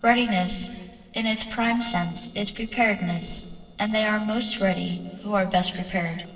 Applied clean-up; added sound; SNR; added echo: neural separator model SepFormer DNS4.